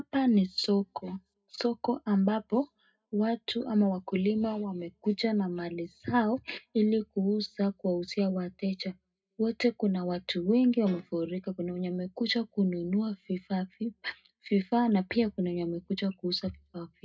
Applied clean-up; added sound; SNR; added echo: none; Guitar; 19 dB; reverberation time 0.2 s.